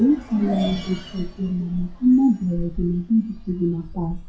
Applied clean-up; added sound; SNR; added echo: classical method WPE with log-MMSE.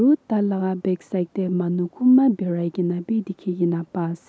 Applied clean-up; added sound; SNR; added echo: none; none; none; none.